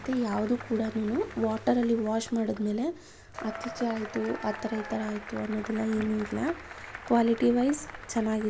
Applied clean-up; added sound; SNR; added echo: none; Applause / Crowd / Cheering; 14 dB; none.